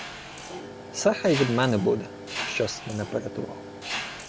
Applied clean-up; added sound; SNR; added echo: none; Mechanisms; 9 dB; none.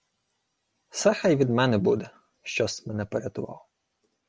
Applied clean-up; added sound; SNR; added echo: none; none; none; none.